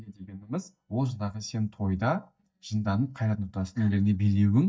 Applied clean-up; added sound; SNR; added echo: neural mask model DeepFilterNet 3.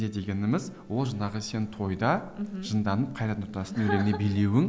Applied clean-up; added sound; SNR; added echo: none; none; none; none.